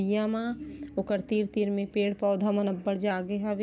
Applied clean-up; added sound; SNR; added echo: none; none; none; none.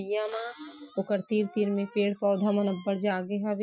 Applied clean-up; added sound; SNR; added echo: classical method Wiener filter.